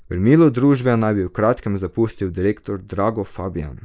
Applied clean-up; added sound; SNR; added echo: neural mask model Resemble Enhance denoiser.